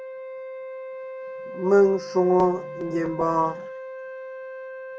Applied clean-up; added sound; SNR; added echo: none; Wind instrument, woodwind instrument; 11 dB; reverberation time 0.3 s.